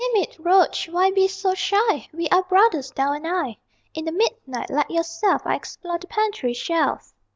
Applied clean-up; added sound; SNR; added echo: none; none; none; none.